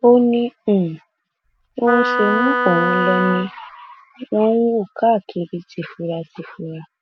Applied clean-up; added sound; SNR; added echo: none; Wind instrument, woodwind instrument; 1 dB; none.